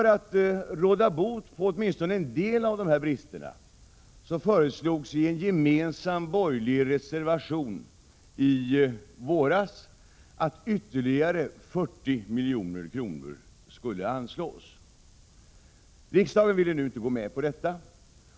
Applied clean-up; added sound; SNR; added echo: none; none; none; none.